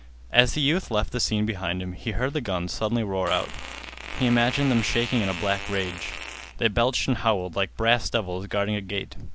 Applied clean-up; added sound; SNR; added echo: none; Fart; 11 dB; none.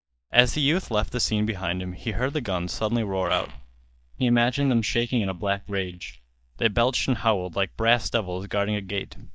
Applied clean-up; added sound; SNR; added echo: neural mask model DeepFilterNet 3.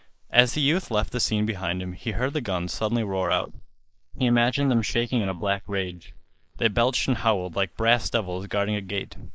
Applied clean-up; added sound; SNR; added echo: neural mask model Resemble Enhance denoiser.